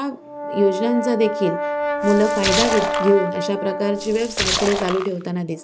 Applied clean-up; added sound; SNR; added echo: none; Brass instrument + Splash, splatter; 3 dB; none.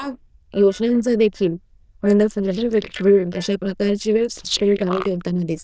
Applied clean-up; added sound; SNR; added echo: neural diffusion model UNIVERSE++.